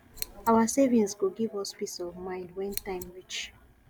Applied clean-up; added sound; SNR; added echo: none; Scissors; 11 dB; none.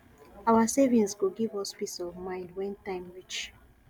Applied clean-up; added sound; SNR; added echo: none; none; none; none.